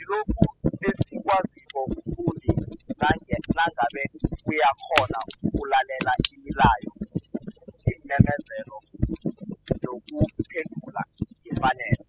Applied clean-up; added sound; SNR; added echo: classical method spectral subtraction.